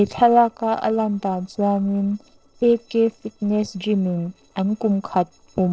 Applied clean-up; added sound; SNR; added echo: neural separator model SepFormer DNS4.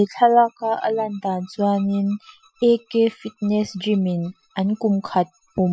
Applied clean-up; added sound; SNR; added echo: classical method Wiener filter.